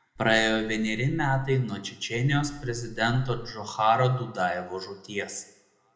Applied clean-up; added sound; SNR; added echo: none; Wind; 14 dB; reverberation time 0.7 s.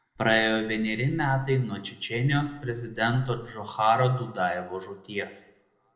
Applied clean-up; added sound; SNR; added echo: neural separator model SepFormer DNS4.